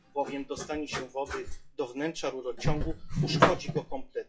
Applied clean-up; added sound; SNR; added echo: classical method WPE with log-MMSE.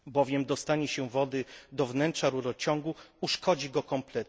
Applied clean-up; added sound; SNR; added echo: none; none; none; none.